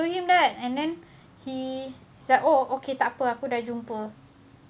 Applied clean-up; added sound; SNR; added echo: none; none; none; none.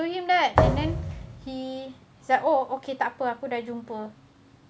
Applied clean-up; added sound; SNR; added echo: none; Thump, thud; -3 dB; none.